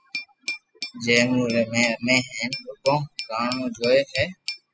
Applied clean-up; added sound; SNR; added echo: classical method spectral subtraction.